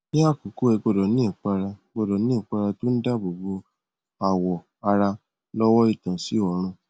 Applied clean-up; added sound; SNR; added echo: none; none; none; none.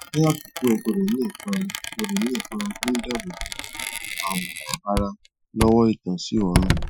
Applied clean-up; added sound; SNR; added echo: classical method Wiener filter.